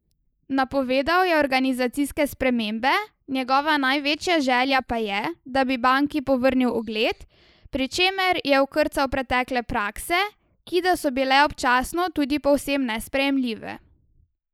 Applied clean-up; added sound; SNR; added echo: neural mask model Resemble Enhance denoiser.